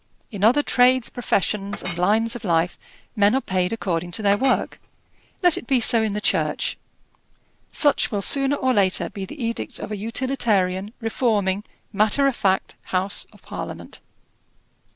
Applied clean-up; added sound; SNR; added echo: none; Chink, clink; 16 dB; none.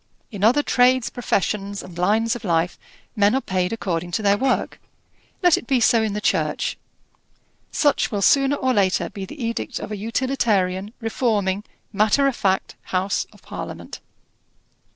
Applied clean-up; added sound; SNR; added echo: neural separator model SepFormer DNS4.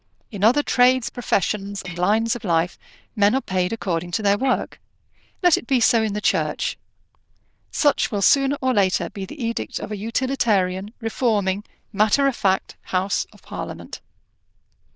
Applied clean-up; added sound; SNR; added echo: neural diffusion model UNIVERSE++.